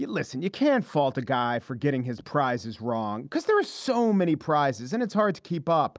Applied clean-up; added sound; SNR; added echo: none; none; none; none.